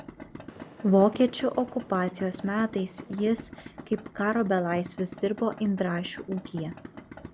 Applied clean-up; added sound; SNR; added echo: none; Idling; 16 dB; none.